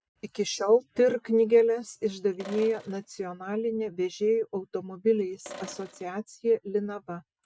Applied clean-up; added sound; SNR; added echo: none; Sink (filling or washing); 18 dB; none.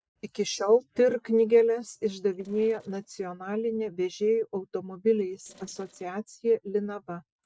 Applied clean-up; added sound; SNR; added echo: neural separator model SepFormer DNS4.